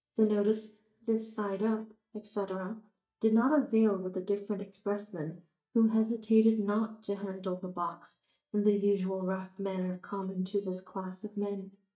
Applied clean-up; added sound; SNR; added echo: neural mask model DeepFilterNet 3.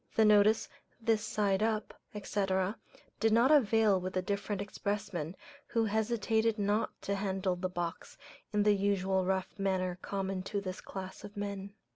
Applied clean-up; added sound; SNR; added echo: none; none; none; none.